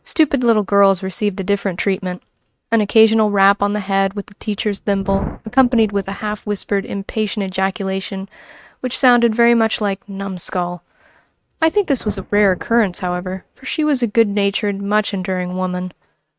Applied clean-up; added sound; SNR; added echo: neural mask model RNNoise.